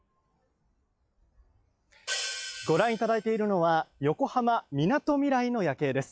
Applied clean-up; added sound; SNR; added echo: classical method log-MMSE.